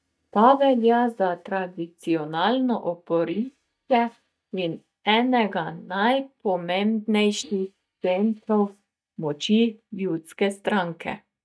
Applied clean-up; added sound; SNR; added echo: neural mask model DeepFilterNet 3.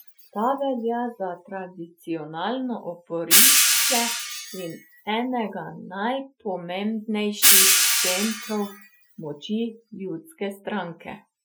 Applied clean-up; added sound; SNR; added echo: classical method Wiener filter.